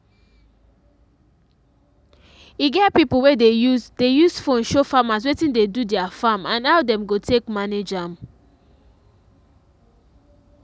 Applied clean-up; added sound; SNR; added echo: none; none; none; none.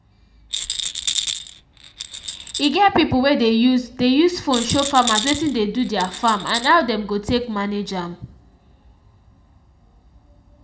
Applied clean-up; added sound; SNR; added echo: none; Rattle; 7 dB; reverberation time 0.5 s.